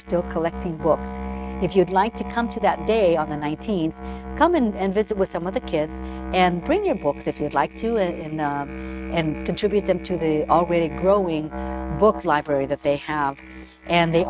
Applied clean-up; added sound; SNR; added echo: neural mask model RNNoise.